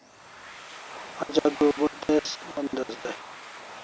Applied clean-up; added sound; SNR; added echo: none; Domestic sounds, home sounds; 13 dB; none.